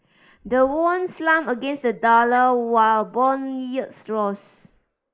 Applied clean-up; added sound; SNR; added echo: neural mask model Resemble Enhance denoiser.